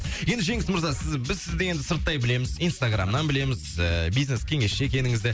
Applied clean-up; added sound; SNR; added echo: none; none; none; none.